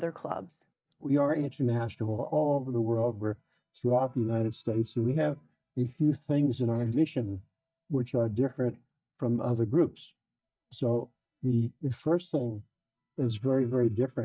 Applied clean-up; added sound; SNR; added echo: neural mask model DeepFilterNet 3.